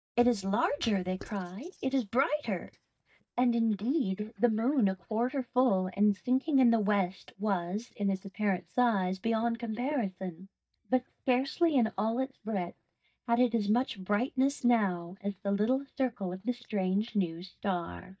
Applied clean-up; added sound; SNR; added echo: neural mask model DeepFilterNet 3.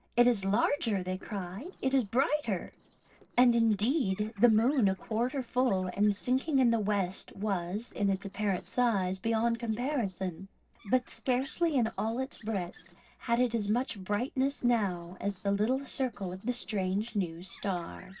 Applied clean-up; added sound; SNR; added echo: neural separator model SepFormer DNS4.